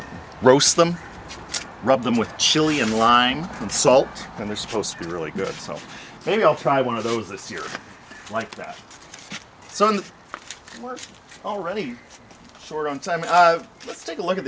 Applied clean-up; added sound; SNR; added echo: none; none; none; none.